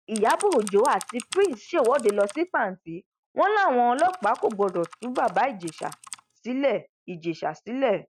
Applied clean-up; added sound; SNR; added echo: neural mask model RNNoise.